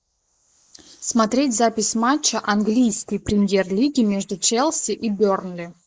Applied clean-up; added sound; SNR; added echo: neural mask model Resemble Enhance denoiser.